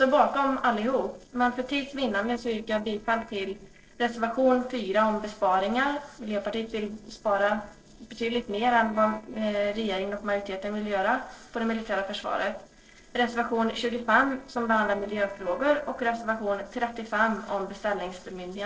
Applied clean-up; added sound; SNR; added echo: neural separator model SepFormer DNS4.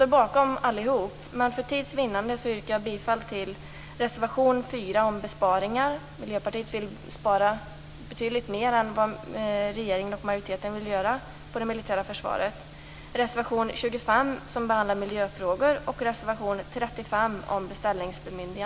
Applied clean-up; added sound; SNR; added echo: none; none; none; none.